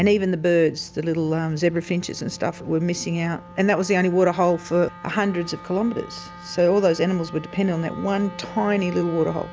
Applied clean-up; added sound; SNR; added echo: none; Wind instrument, woodwind instrument; 19 dB; none.